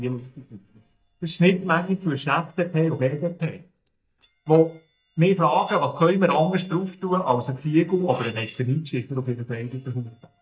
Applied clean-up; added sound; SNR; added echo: neural mask model DeepFilterNet 3.